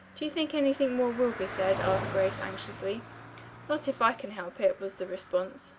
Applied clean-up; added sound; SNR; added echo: none; Car passing by; 11 dB; none.